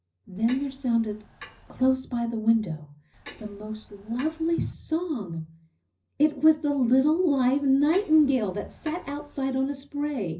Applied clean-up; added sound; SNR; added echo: none; Clock; 19 dB; reverberation time 0.4 s.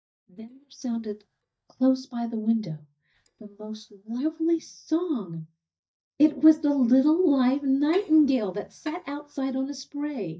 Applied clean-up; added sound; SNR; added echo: neural mask model DeepFilterNet 3.